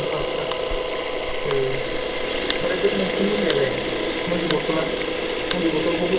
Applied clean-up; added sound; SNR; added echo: none; Camera; -2 dB; reverberation time 2.0 s.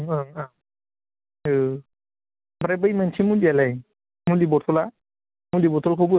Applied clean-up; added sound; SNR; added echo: none; none; none; none.